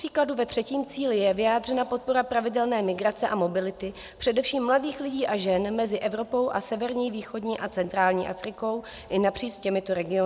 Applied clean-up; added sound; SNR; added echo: none; none; none; none.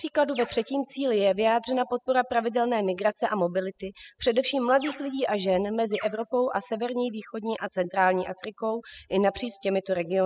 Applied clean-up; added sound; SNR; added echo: classical method spectral subtraction.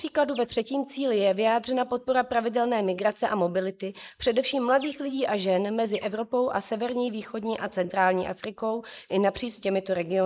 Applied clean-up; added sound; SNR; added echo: neural mask model Resemble Enhance denoiser.